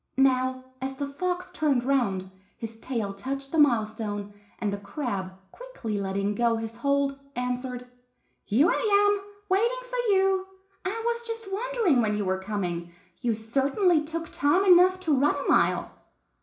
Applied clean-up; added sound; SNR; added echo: none; none; none; reverberation time 0.4 s.